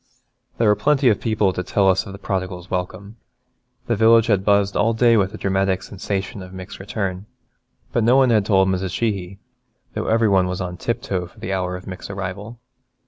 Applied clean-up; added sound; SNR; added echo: none; none; none; none.